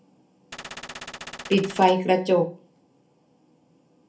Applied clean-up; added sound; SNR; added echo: none; Gunshot, gunfire; 12 dB; reverberation time 0.3 s.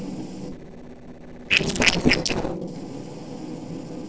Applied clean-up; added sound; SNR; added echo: neural separator model SepFormer DNS4.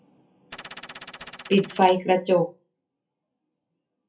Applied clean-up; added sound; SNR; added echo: classical method WPE with log-MMSE.